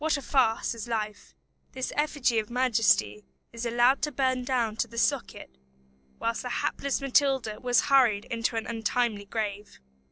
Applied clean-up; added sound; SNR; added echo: neural separator model SepFormer DNS4.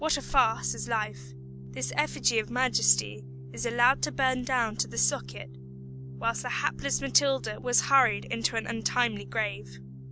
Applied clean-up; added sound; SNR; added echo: none; Organ; 12 dB; none.